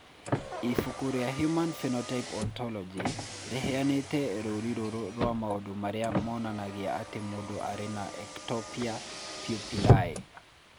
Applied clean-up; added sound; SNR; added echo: none; Car; 1 dB; none.